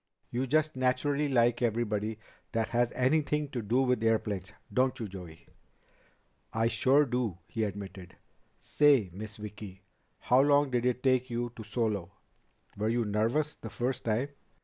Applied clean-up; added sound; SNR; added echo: none; none; none; none.